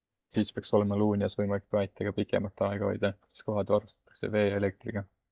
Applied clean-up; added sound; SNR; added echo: neural mask model DeepFilterNet 3.